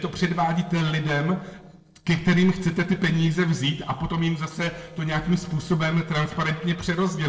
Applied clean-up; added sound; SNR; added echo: neural separator model SepFormer DNS4.